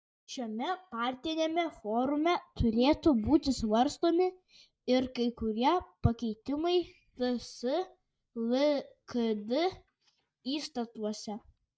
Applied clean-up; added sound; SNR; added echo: neural mask model DeepFilterNet 3.